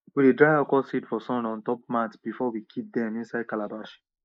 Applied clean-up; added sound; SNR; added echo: neural mask model Resemble Enhance denoiser.